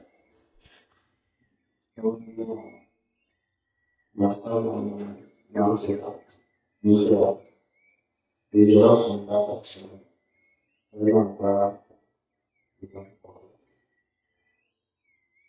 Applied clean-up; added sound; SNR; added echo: neural mask model DeepFilterNet 3.